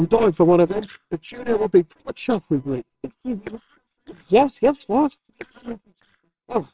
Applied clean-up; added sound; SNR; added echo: neural separator model SepFormer WHAMR!.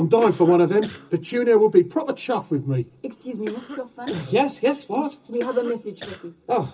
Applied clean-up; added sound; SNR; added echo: none; Cough; 17 dB; reverberation time 0.2 s.